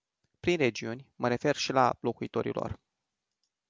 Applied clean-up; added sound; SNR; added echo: none; none; none; none.